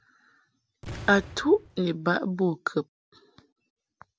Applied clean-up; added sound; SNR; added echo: none; Boom; 15 dB; none.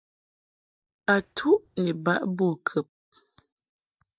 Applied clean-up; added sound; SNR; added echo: neural mask model DeepFilterNet 3.